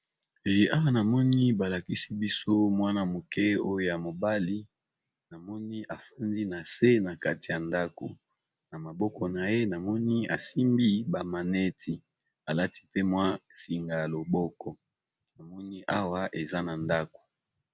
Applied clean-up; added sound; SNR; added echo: none; none; none; none.